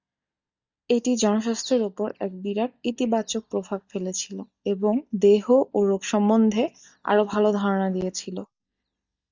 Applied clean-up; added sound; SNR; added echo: neural mask model DeepFilterNet 3.